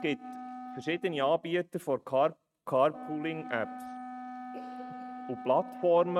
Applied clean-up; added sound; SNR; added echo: neural mask model RNNoise.